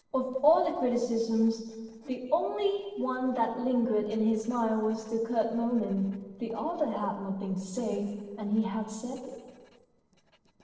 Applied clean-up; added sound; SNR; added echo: neural separator model SepFormer DNS4.